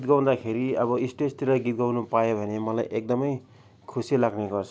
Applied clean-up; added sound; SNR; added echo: none; none; none; none.